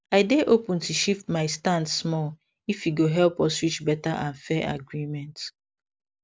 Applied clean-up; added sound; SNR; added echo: none; none; none; none.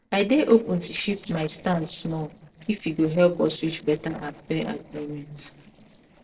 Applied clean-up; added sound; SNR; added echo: neural separator model SepFormer DNS4.